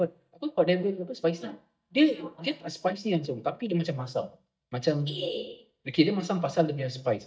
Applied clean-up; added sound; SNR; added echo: neural mask model DeepFilterNet 3.